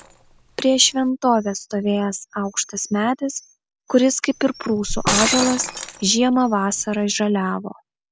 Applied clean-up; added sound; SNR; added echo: none; Shatter; 10 dB; none.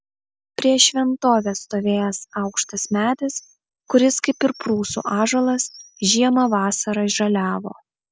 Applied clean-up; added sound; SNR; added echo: none; none; none; none.